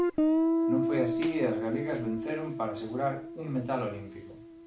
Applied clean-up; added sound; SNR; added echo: none; Guitar; -3 dB; none.